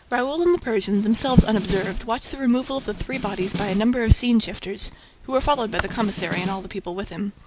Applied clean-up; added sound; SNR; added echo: none; Computer keyboard + Snare drum; 11 dB; none.